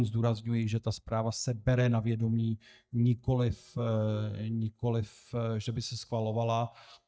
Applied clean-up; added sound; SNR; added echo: neural mask model DeepFilterNet 3.